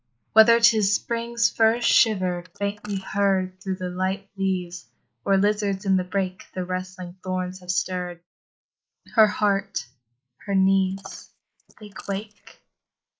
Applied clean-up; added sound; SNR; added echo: neural mask model Resemble Enhance denoiser.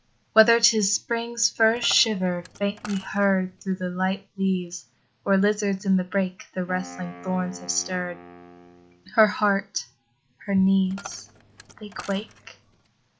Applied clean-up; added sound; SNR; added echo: none; Coin (dropping) + Wind instrument, woodwind instrument; 19 dB; none.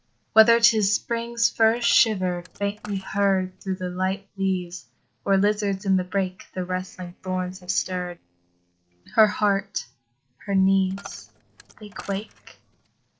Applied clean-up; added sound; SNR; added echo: neural separator model SepFormer DNS4.